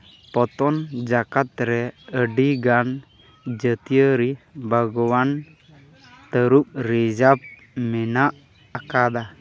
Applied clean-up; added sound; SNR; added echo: none; none; none; none.